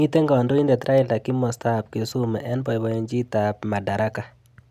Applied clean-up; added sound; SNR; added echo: none; none; none; none.